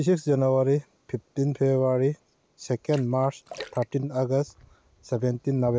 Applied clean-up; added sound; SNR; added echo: none; Splash, splatter; 20 dB; none.